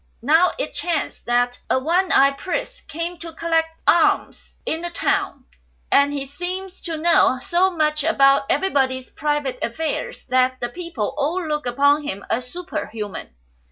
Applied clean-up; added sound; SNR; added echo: none; none; none; none.